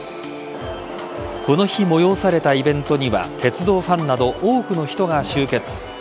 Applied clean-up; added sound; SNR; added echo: none; none; none; none.